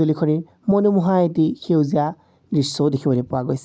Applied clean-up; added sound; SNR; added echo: none; none; none; none.